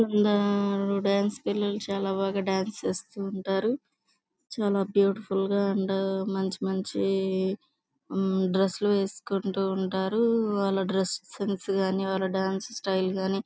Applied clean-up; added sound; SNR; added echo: none; none; none; none.